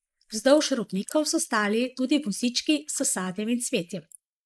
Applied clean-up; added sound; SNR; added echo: neural mask model Resemble Enhance denoiser.